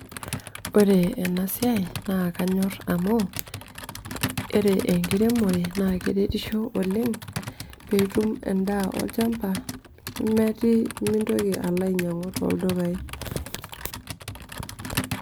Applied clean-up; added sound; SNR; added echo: none; Computer keyboard; 11 dB; none.